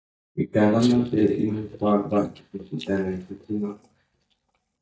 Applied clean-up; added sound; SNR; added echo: neural mask model DeepFilterNet 3.